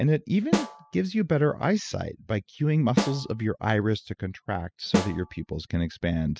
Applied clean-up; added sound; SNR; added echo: classical method spectral subtraction.